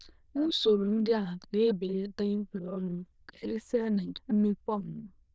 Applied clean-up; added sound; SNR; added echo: neural diffusion model UNIVERSE++.